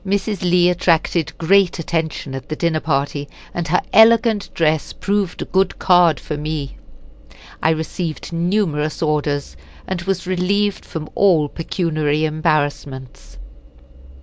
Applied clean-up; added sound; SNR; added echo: none; none; none; none.